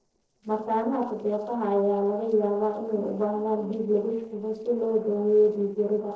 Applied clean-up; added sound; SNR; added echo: neural separator model SepFormer DNS4.